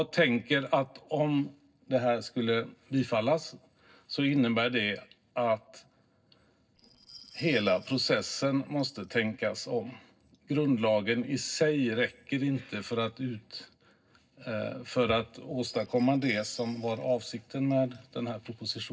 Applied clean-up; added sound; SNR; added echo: neural separator model SepFormer DNS4.